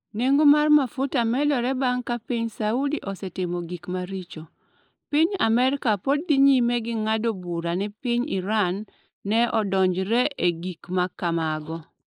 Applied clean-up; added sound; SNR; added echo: neural mask model Resemble Enhance denoiser.